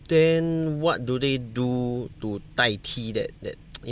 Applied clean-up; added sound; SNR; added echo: none; none; none; none.